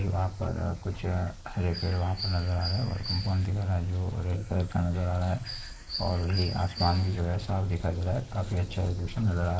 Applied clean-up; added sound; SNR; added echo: neural mask model Resemble Enhance denoiser.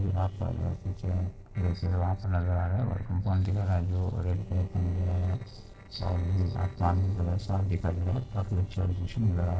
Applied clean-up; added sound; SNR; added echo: neural separator model SepFormer DNS4.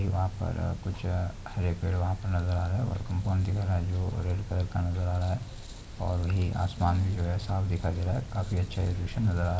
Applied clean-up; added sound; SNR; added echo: none; none; none; none.